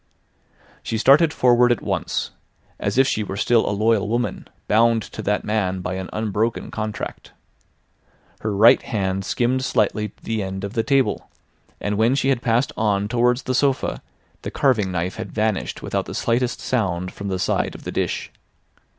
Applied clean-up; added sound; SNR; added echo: none; none; none; none.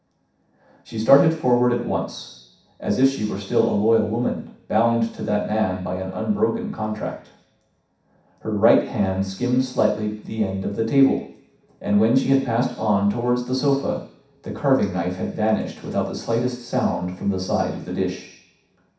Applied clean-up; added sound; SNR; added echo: none; none; none; reverberation time 0.7 s.